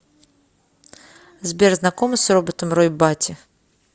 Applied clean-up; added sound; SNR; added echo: none; none; none; none.